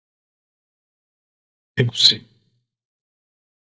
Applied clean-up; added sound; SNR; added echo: neural mask model DeepFilterNet 3.